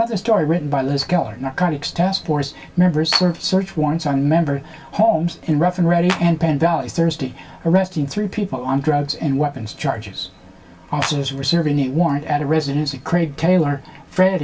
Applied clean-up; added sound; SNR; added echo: none; Clapping; 10 dB; reverberation time 0.2 s.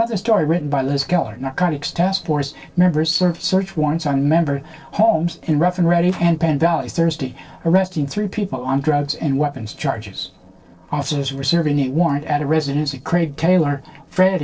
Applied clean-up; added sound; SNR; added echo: neural separator model SepFormer DNS4.